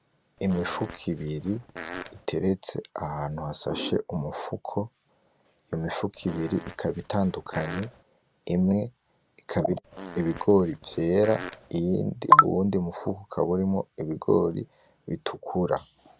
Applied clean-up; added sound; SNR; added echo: none; Fart; 14 dB; none.